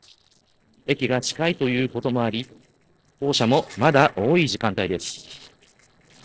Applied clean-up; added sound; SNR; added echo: neural separator model SepFormer DNS4.